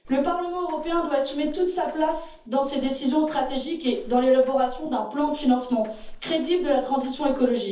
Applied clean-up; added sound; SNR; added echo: none; Walk, footsteps; 17 dB; reverberation time 0.5 s.